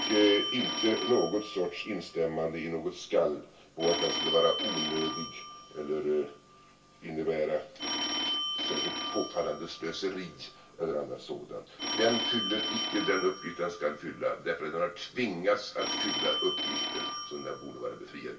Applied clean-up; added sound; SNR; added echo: none; Telephone; 4 dB; reverberation time 0.3 s.